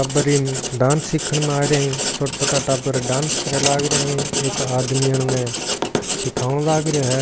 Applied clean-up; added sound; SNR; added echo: none; Writing; 3 dB; none.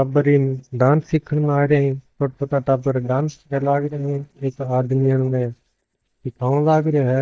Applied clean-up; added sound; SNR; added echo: neural mask model DeepFilterNet 3.